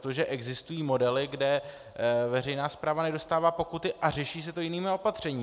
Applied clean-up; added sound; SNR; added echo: none; none; none; none.